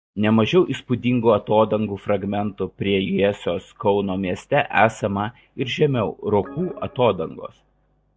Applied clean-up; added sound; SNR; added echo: neural mask model DeepFilterNet 3.